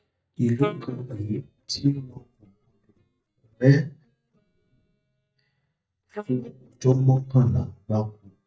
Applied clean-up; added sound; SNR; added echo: neural mask model DeepFilterNet 3.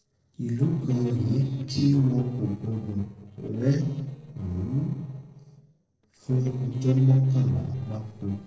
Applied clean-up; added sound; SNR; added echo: neural separator model SepFormer DNS4.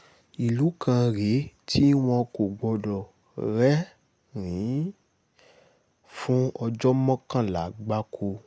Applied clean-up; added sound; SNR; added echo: none; none; none; none.